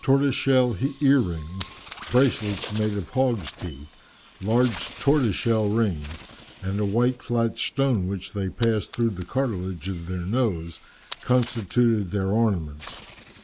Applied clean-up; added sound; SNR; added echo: none; Splash, splatter + Bird; 17 dB; none.